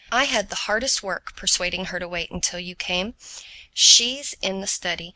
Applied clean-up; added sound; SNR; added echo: none; none; none; none.